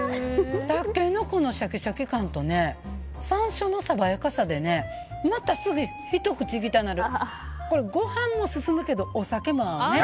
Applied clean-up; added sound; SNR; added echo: none; none; none; none.